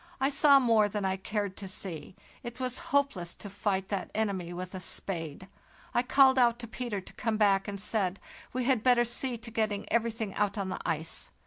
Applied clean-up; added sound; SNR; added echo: none; none; none; none.